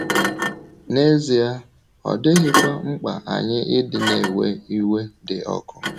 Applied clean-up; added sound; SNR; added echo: none; Thump, thud; 5 dB; none.